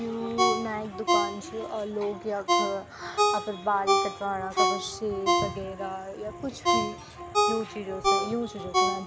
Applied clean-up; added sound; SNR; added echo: none; Ringtone; -4 dB; none.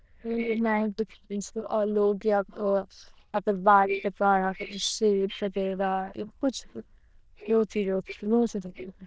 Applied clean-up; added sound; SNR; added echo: neural diffusion model UNIVERSE++.